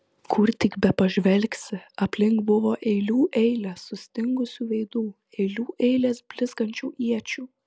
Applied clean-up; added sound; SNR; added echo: none; none; none; none.